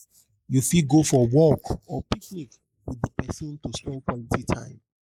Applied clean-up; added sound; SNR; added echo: neural mask model Resemble Enhance denoiser.